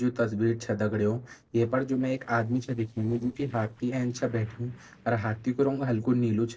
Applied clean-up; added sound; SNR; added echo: neural separator model SepFormer DNS4.